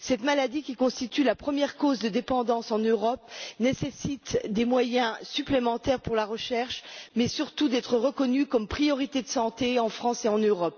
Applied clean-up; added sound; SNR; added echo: none; none; none; none.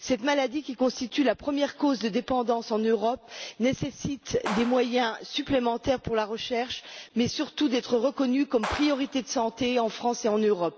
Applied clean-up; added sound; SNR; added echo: none; Clapping; 12 dB; none.